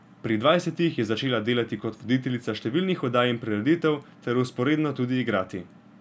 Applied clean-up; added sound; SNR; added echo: none; none; none; none.